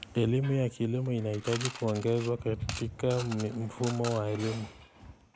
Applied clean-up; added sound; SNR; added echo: none; Coin (dropping) / Mechanisms; 12 dB; none.